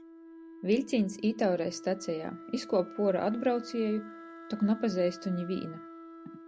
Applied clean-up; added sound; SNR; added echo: none; Wind instrument, woodwind instrument; 15 dB; none.